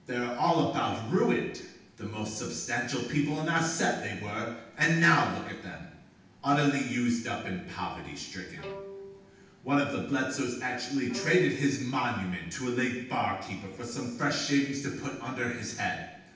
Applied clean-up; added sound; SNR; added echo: none; Bowed string instrument; 17 dB; reverberation time 0.9 s.